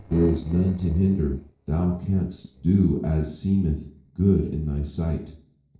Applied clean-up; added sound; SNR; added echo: neural separator model SepFormer DNS4.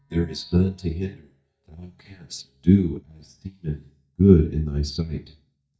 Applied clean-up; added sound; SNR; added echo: neural mask model DeepFilterNet 3.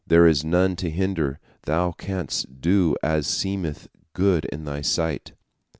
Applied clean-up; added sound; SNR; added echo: none; none; none; none.